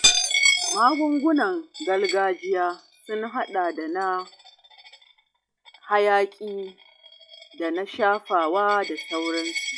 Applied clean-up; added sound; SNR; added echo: classical method log-MMSE.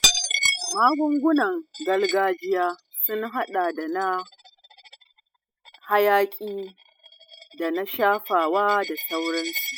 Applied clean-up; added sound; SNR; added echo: classical method spectral subtraction.